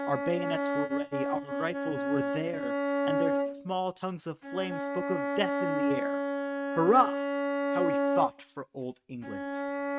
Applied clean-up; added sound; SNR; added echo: neural mask model RNNoise.